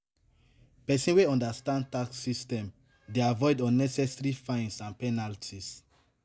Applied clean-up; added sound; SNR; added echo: none; none; none; none.